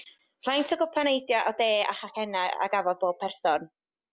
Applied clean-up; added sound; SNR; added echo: none; none; none; none.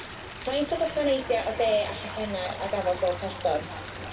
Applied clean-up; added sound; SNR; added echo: none; Stream; 11 dB; reverberation time 2.4 s.